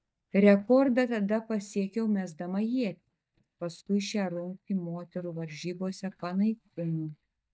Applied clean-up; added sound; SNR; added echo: neural mask model DeepFilterNet 3.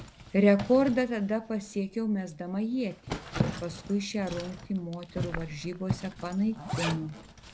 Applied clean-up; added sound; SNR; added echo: none; Zipper (clothing); 8 dB; none.